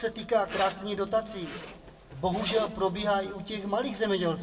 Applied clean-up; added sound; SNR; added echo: none; Zipper (clothing); 14 dB; reverberation time 0.9 s.